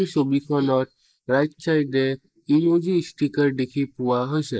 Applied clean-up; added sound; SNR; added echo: neural mask model Resemble Enhance denoiser.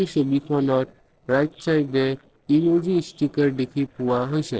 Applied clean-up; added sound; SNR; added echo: neural separator model SepFormer DNS4.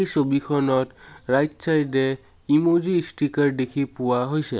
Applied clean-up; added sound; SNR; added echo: none; none; none; none.